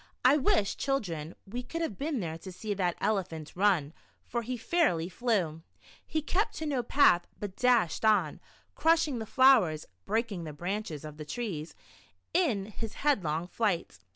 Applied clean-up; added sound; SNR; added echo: none; none; none; none.